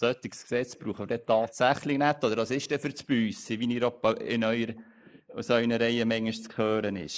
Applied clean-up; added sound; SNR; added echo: neural mask model Resemble Enhance denoiser.